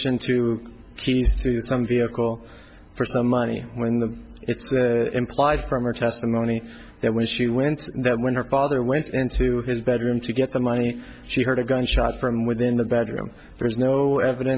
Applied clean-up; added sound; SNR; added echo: none; none; none; none.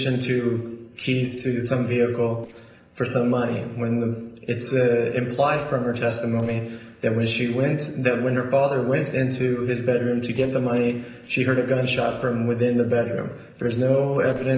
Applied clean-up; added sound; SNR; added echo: neural separator model SepFormer DNS4.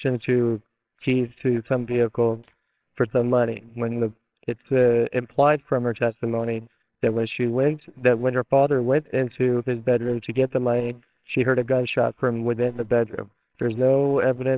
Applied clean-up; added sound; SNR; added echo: neural separator model SepFormer WHAMR!.